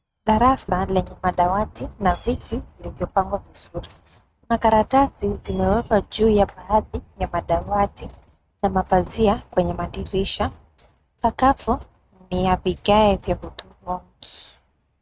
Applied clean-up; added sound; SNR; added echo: neural mask model RNNoise.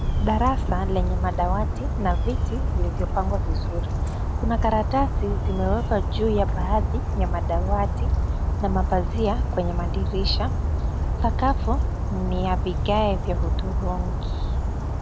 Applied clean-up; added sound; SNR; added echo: none; Bird vocalization, bird call, bird song; -4 dB; none.